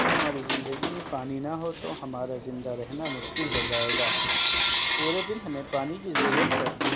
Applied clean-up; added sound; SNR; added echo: none; Coin (dropping) / Bell; -4 dB; none.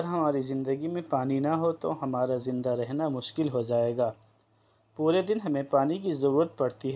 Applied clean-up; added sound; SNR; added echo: none; none; none; none.